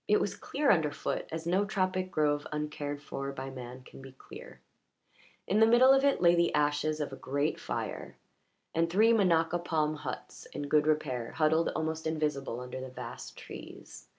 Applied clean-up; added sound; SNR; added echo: none; none; none; none.